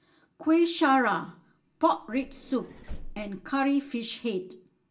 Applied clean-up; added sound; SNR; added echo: none; Vehicle; 16 dB; reverberation time 0.2 s.